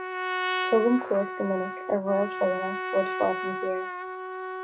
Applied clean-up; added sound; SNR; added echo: none; Trumpet; 4 dB; none.